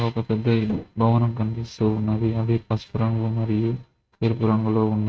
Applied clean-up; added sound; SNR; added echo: neural mask model RNNoise.